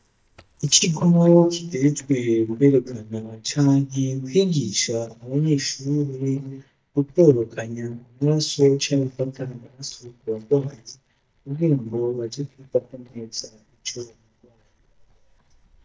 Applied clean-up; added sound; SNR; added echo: neural mask model DeepFilterNet 3.